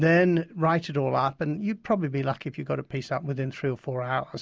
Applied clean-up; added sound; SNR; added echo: none; none; none; none.